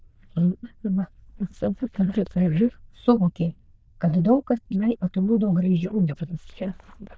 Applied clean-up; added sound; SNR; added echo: neural diffusion model UNIVERSE++.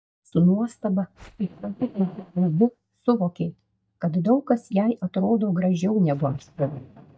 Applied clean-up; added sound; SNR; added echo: neural mask model DeepFilterNet 3.